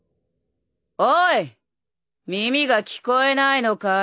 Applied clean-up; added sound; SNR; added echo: none; none; none; none.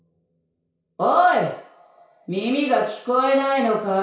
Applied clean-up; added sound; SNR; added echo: none; none; none; reverberation time 0.6 s.